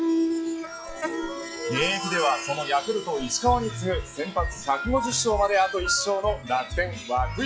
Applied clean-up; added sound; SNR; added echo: classical method log-MMSE.